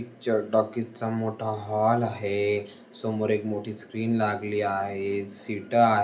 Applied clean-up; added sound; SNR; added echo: none; none; none; reverberation time 0.3 s.